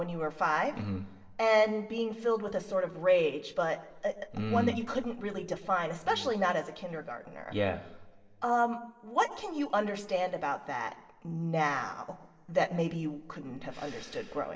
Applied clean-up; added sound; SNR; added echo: none; none; none; reverberation time 1.5 s.